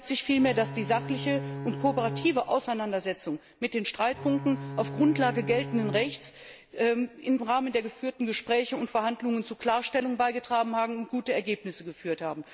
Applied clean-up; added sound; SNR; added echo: none; Bowed string instrument; 10 dB; none.